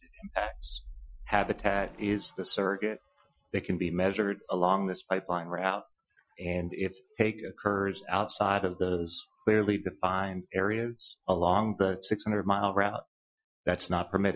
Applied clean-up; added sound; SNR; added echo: classical method Wiener filter.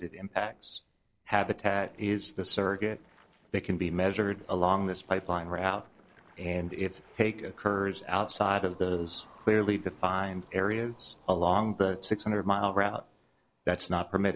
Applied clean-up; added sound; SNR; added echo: neural separator model SepFormer DNS4.